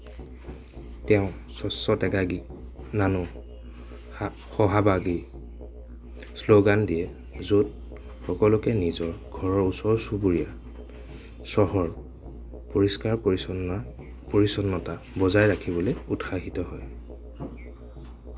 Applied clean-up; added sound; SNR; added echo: none; Musical instrument; 14 dB; none.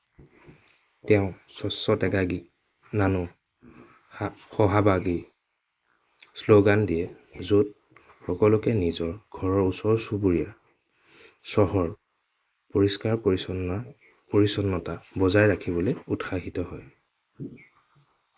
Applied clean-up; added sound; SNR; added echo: neural mask model Resemble Enhance denoiser.